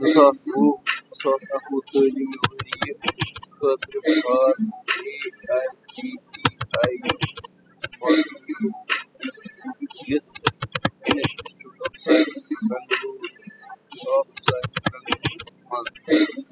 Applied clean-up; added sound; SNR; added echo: classical method spectral subtraction.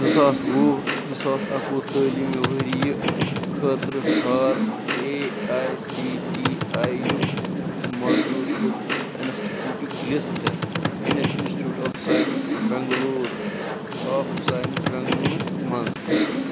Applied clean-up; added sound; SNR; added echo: none; Computer keyboard; -2 dB; none.